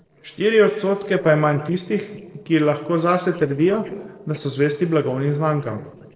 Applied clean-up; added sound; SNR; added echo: neural separator model SepFormer DNS4.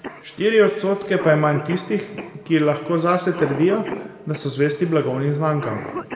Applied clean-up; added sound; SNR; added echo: none; Cough; 14 dB; reverberation time 1.7 s.